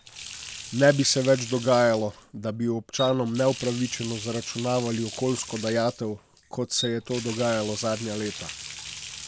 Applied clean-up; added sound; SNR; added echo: none; Water tap, faucet; 12 dB; none.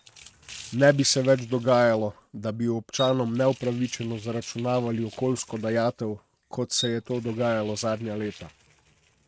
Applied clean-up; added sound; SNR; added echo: neural mask model RNNoise.